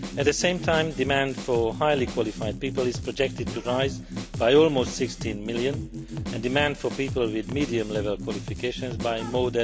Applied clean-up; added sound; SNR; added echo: none; Drum kit; 8 dB; none.